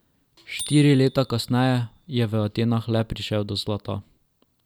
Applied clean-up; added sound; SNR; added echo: none; Bicycle bell; 20 dB; none.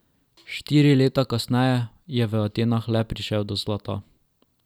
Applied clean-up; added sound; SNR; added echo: none; none; none; none.